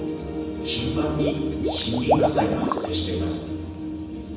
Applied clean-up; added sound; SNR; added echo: none; Liquid; 2 dB; reverberation time 1.1 s.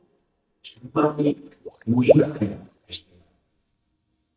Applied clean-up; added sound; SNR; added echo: neural mask model DeepFilterNet 3.